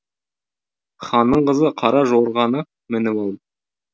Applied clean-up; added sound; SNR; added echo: none; none; none; none.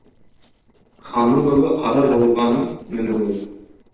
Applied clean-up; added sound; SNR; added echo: neural separator model SepFormer DNS4.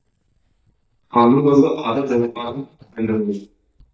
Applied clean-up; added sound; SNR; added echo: neural mask model DeepFilterNet 3.